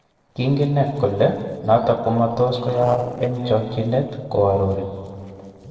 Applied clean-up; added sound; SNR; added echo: neural separator model SepFormer DNS4.